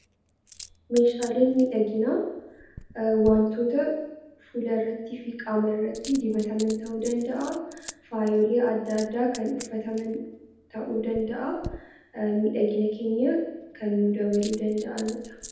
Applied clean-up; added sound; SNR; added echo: none; Coin (dropping); 20 dB; reverberation time 0.8 s.